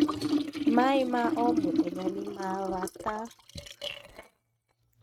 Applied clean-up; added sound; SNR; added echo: neural mask model RNNoise.